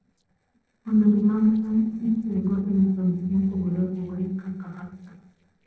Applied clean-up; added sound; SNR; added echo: neural separator model SepFormer DNS4.